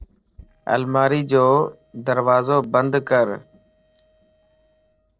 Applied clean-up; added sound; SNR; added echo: neural separator model SepFormer DNS4.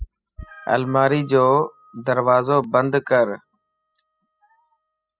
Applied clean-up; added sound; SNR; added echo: classical method spectral subtraction.